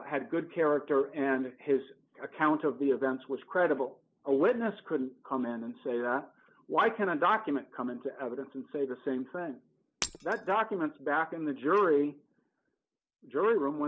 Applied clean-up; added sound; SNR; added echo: none; Shatter; 13 dB; none.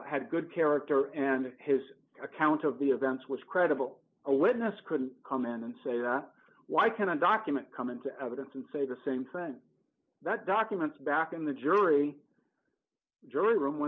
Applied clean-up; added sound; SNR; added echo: none; none; none; none.